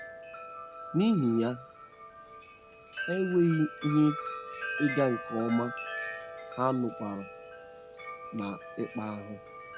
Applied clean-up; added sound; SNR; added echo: none; Bell + Wind chime; 8 dB; none.